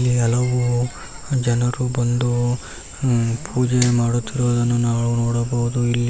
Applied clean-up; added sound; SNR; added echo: none; none; none; none.